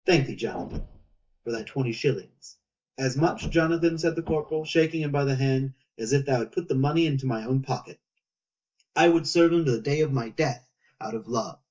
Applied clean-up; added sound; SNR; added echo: neural mask model DeepFilterNet 3.